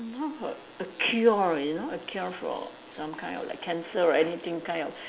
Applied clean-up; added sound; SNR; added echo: none; none; none; none.